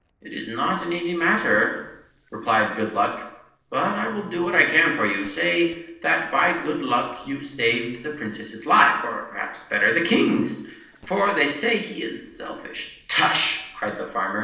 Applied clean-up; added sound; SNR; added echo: neural separator model SepFormer DNS4.